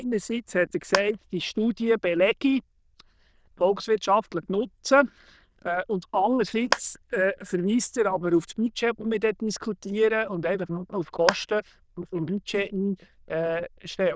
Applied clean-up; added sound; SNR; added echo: neural diffusion model UNIVERSE++.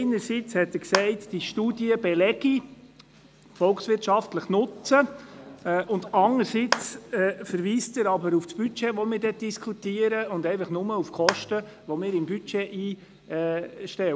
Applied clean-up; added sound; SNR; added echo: none; Clapping; 8 dB; none.